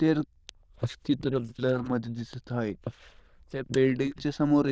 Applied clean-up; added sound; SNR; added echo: neural diffusion model UNIVERSE++.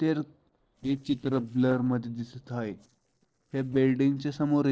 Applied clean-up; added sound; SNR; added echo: neural separator model SepFormer DNS4.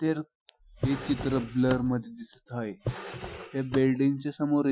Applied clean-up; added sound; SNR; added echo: classical method Wiener filter.